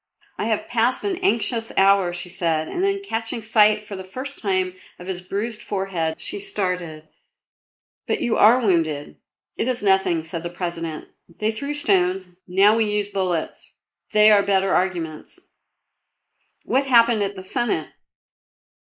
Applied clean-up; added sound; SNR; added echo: neural mask model Resemble Enhance denoiser.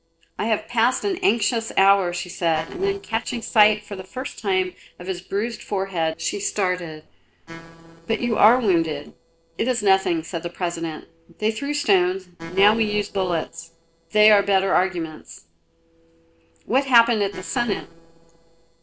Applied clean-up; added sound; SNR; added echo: neural separator model SepFormer DNS4.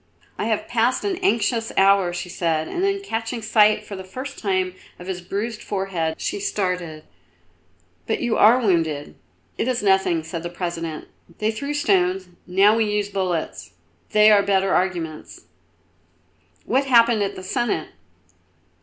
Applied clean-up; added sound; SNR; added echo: none; none; none; none.